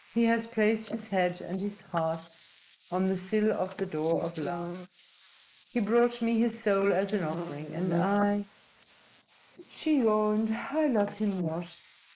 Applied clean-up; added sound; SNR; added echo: neural mask model Resemble Enhance denoiser.